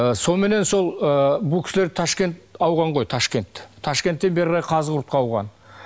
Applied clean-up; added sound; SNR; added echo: none; none; none; none.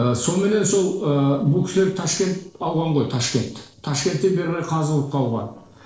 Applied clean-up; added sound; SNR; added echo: neural separator model SepFormer DNS4.